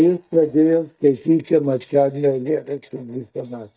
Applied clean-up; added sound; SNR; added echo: neural mask model DeepFilterNet 3.